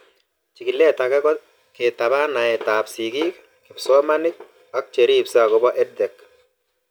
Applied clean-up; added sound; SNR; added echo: none; none; none; none.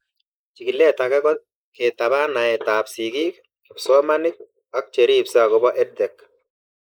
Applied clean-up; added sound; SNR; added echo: neural mask model Resemble Enhance denoiser.